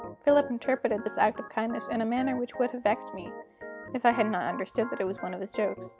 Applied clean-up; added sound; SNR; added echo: none; Organ; 12 dB; none.